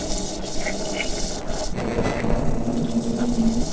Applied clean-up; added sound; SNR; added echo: neural separator model SepFormer DNS4.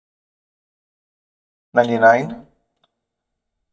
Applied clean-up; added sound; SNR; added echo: neural mask model DeepFilterNet 3.